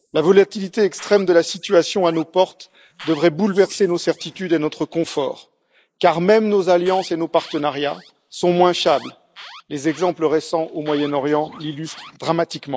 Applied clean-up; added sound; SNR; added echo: neural mask model Resemble Enhance denoiser.